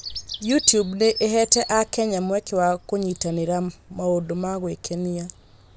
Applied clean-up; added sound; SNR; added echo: none; Bird vocalization, bird call, bird song; 15 dB; none.